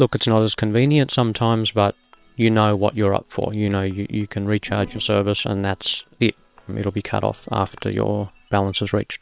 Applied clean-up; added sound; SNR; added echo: neural separator model SepFormer WHAM!.